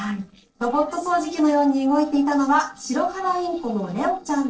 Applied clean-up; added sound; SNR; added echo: neural separator model SepFormer DNS4.